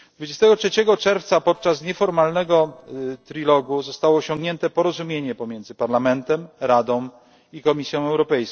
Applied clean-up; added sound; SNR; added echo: neural separator model SepFormer DNS4.